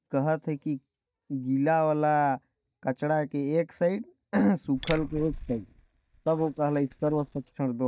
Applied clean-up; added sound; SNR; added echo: neural mask model DeepFilterNet 3.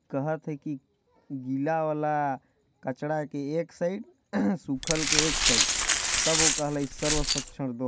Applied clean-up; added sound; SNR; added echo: none; Glass; -5 dB; none.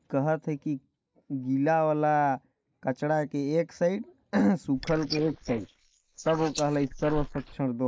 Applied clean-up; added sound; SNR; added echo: neural mask model Resemble Enhance denoiser.